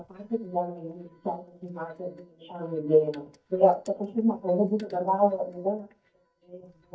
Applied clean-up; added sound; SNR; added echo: neural mask model DeepFilterNet 3.